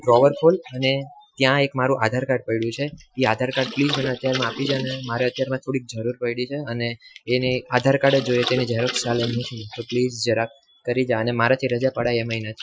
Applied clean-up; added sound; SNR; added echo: classical method Wiener filter.